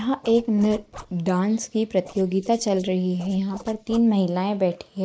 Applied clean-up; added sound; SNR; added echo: neural mask model Resemble Enhance denoiser.